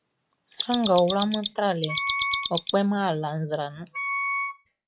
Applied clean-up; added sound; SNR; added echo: classical method log-MMSE.